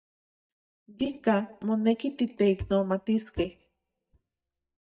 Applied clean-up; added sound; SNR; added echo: neural mask model DeepFilterNet 3.